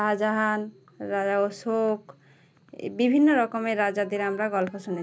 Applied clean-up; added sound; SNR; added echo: none; none; none; none.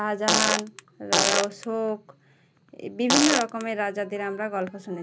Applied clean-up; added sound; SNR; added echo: none; Fart; -3 dB; none.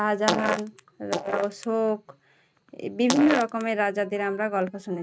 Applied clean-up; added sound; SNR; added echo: neural mask model RNNoise.